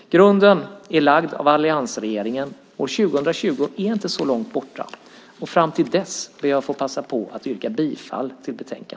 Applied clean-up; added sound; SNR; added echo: none; none; none; none.